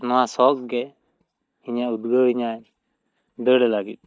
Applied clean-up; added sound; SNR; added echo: neural mask model DeepFilterNet 3.